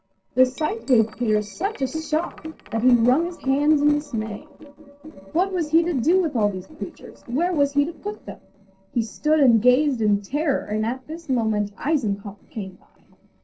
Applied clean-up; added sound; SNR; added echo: neural separator model SepFormer DNS4.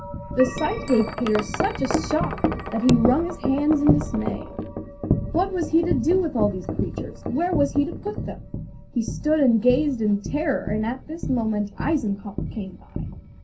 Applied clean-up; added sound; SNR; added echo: none; Wind chime; 5 dB; reverberation time 0.3 s.